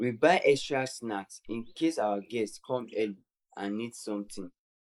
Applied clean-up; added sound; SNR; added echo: neural mask model Resemble Enhance denoiser.